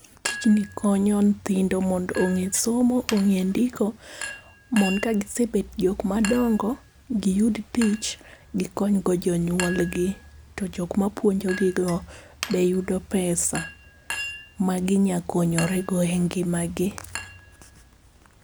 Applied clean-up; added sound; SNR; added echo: none; Chink, clink; 15 dB; none.